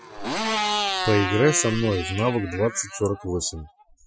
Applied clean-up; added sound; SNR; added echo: classical method Wiener filter.